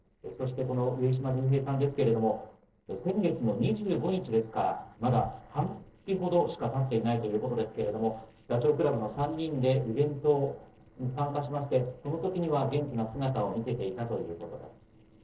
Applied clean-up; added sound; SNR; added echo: neural separator model SepFormer DNS4.